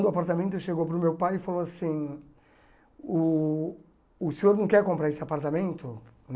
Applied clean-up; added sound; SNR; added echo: none; none; none; none.